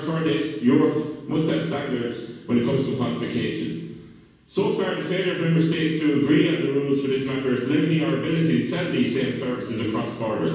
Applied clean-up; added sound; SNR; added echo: none; none; none; reverberation time 1.2 s.